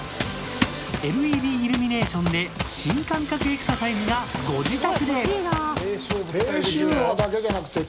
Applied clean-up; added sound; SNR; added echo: none; Run; 6 dB; none.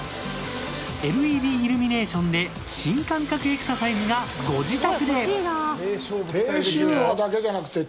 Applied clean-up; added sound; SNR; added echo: none; none; none; none.